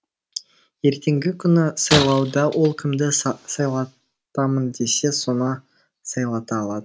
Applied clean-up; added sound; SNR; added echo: none; Shatter; 7 dB; none.